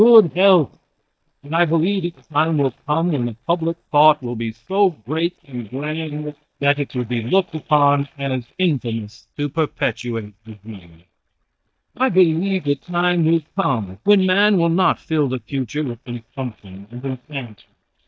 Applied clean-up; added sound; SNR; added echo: neural mask model DeepFilterNet 3.